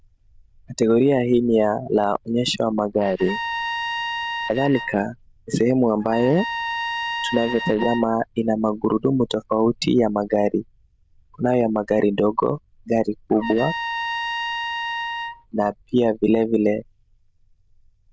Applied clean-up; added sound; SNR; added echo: neural diffusion model UNIVERSE++.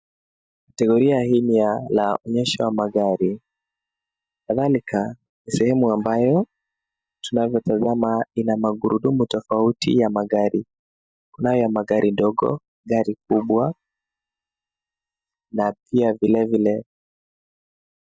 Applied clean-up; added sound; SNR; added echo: neural mask model DeepFilterNet 3.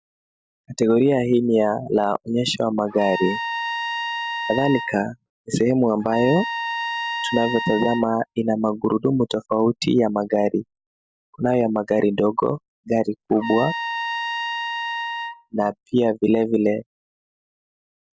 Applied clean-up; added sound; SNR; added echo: none; Trumpet; 6 dB; none.